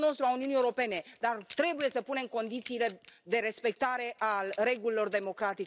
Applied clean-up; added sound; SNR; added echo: neural mask model Resemble Enhance denoiser.